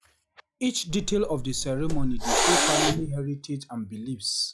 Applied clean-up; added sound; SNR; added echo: classical method log-MMSE.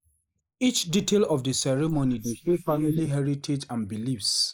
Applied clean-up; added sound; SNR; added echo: neural mask model Resemble Enhance denoiser.